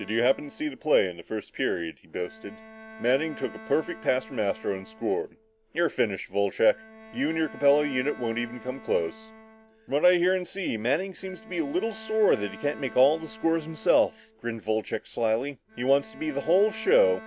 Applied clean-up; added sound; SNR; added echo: none; Bowed string instrument; 20 dB; none.